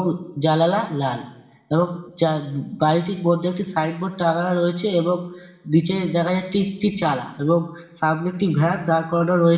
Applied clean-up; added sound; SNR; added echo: none; none; none; reverberation time 0.9 s.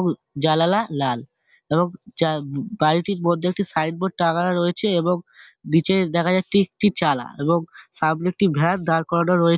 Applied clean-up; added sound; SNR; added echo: none; none; none; none.